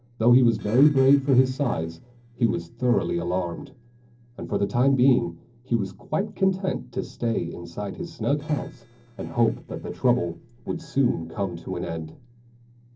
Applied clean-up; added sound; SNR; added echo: neural separator model SepFormer DNS4.